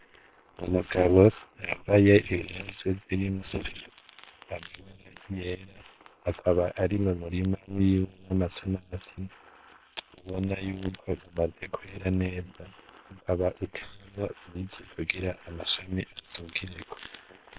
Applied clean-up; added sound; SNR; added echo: neural separator model SepFormer WHAM!.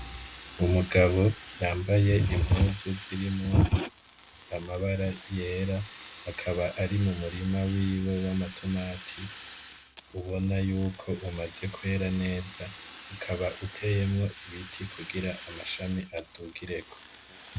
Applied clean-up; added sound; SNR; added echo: none; Fire; 18 dB; none.